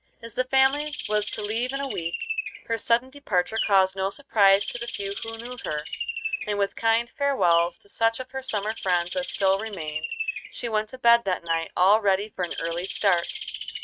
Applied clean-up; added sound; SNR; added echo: neural mask model RNNoise.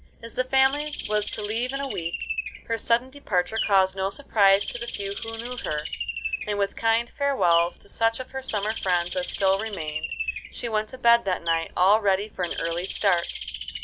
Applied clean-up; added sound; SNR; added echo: none; Bird; 9 dB; none.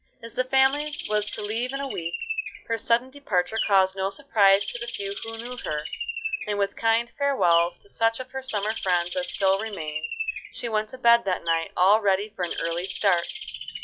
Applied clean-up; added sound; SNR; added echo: classical method log-MMSE.